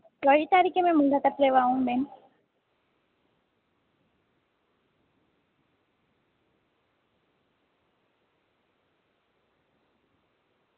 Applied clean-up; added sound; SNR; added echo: none; none; none; none.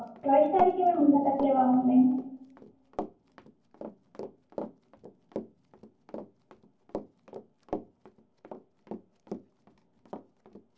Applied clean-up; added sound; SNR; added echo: none; Run; 13 dB; reverberation time 0.9 s.